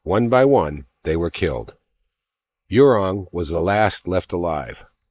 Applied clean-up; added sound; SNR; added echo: neural mask model Resemble Enhance denoiser.